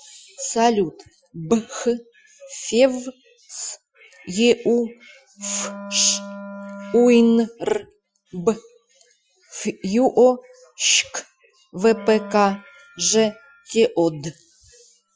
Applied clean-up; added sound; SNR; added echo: classical method Wiener filter.